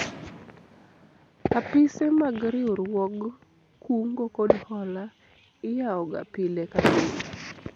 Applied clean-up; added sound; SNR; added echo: none; Fireworks; 10 dB; none.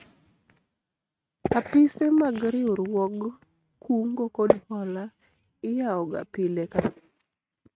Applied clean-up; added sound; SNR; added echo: neural mask model RNNoise.